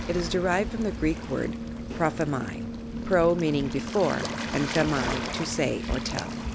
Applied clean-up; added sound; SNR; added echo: none; Waves, surf; 5 dB; none.